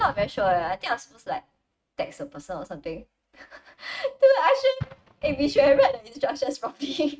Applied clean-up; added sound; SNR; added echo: neural mask model RNNoise.